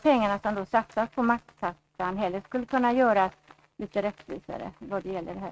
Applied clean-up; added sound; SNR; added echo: neural mask model RNNoise.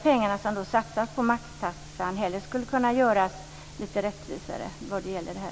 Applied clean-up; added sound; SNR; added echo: none; none; none; none.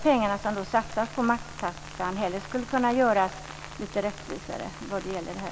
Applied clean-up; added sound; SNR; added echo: none; Rain; 15 dB; none.